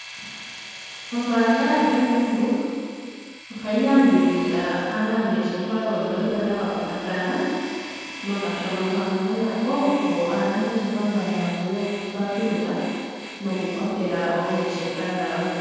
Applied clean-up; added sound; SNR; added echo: none; Domestic sounds, home sounds; 15 dB; reverberation time 2.1 s.